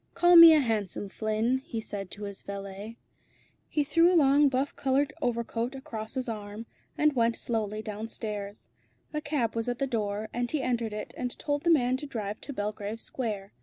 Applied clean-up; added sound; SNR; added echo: none; none; none; none.